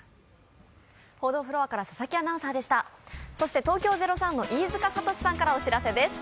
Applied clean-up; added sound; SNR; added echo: none; none; none; none.